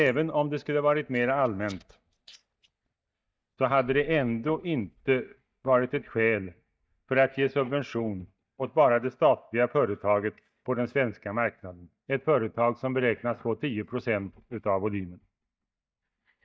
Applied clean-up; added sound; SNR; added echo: neural mask model DeepFilterNet 3.